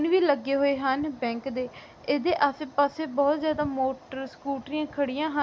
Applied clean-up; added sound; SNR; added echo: none; none; none; none.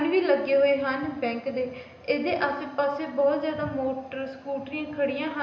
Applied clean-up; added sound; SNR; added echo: none; none; none; reverberation time 0.9 s.